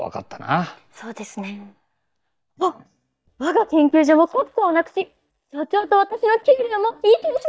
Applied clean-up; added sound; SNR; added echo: neural mask model DeepFilterNet 3.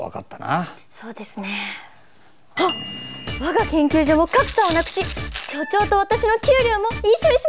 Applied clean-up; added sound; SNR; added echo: none; Tearing; 15 dB; none.